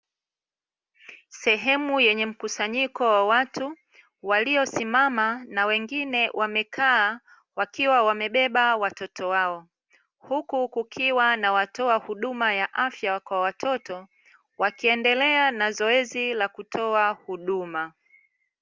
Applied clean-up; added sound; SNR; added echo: none; none; none; none.